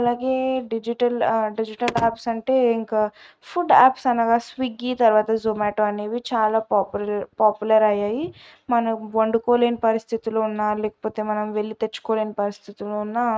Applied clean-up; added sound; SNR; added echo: neural mask model RNNoise.